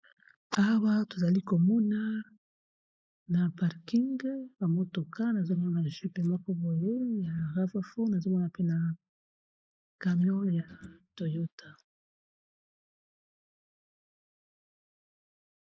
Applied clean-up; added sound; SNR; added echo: neural mask model Resemble Enhance denoiser.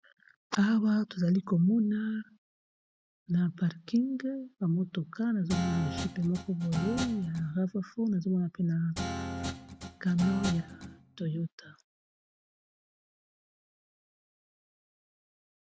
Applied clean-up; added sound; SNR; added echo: none; Guitar; 6 dB; none.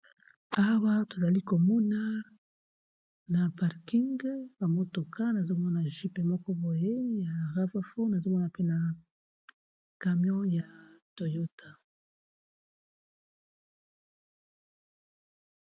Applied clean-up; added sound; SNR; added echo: none; none; none; none.